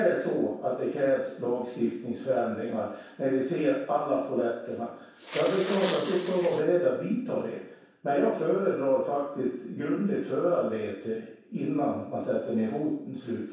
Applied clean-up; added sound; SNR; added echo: none; Respiratory sounds; 4 dB; reverberation time 0.7 s.